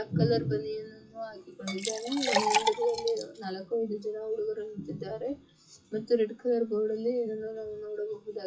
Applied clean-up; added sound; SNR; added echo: classical method WPE with log-MMSE.